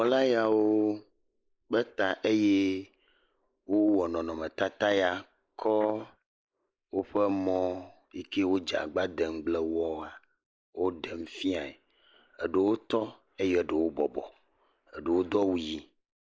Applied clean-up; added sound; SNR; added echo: neural mask model Resemble Enhance denoiser.